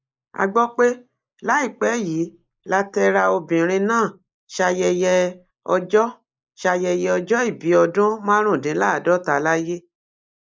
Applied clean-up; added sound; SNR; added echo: neural mask model Resemble Enhance denoiser.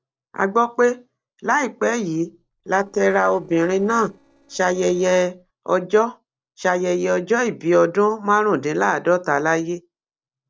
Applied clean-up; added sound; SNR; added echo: neural separator model SepFormer DNS4.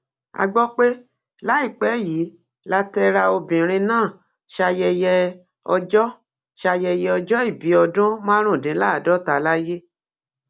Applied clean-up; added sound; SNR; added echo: none; none; none; none.